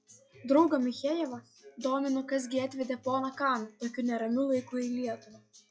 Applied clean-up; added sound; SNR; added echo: classical method log-MMSE.